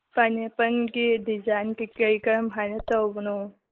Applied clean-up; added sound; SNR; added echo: neural mask model Resemble Enhance denoiser.